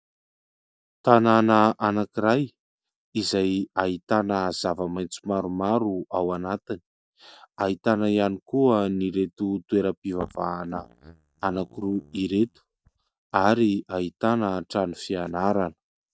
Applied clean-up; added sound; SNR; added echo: neural mask model DeepFilterNet 3.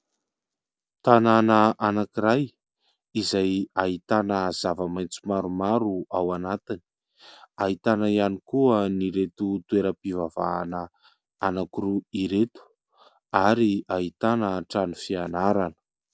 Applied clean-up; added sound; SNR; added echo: none; none; none; none.